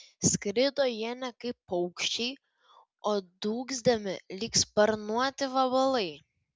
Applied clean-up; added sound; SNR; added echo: none; none; none; none.